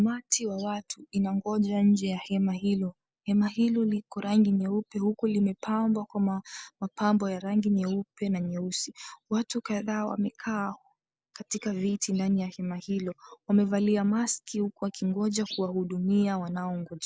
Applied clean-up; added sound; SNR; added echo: none; none; none; none.